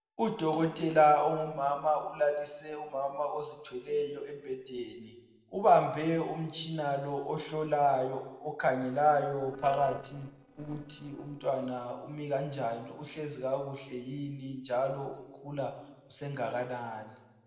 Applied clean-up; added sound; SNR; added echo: neural separator model SepFormer DNS4.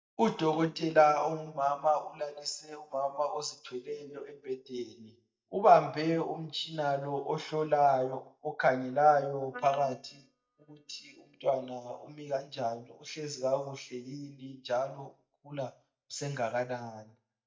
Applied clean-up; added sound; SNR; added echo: neural mask model DeepFilterNet 3.